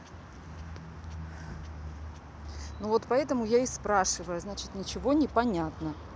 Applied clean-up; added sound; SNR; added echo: none; none; none; none.